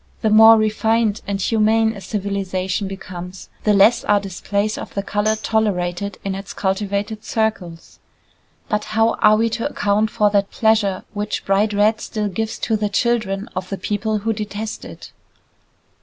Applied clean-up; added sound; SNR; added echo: none; Tambourine; 16 dB; none.